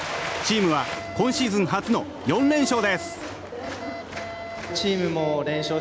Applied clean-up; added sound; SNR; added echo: none; Alarm; 13 dB; none.